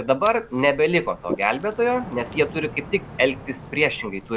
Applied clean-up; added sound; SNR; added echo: none; Ocean; 14 dB; none.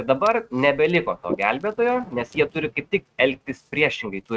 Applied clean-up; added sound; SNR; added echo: neural mask model RNNoise.